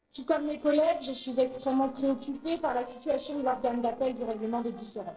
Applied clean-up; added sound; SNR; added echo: neural separator model SepFormer DNS4.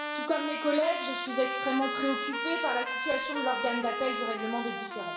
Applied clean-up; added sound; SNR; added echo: none; Trumpet; 3 dB; reverberation time 0.9 s.